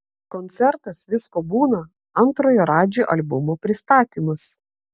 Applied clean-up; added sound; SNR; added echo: none; none; none; none.